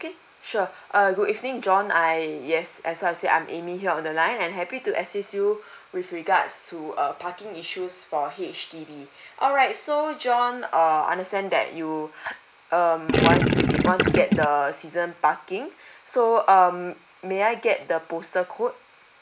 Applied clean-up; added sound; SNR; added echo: none; Gurgling; -4 dB; none.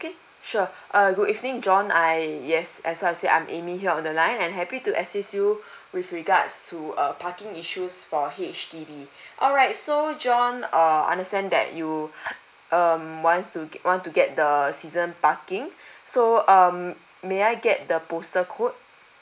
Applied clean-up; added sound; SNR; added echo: none; none; none; none.